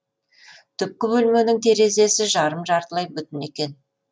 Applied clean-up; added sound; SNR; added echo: none; none; none; none.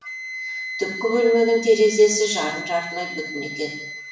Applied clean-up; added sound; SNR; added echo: none; Wind instrument, woodwind instrument; 11 dB; reverberation time 0.7 s.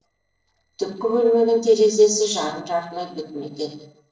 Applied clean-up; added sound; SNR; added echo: neural separator model SepFormer DNS4.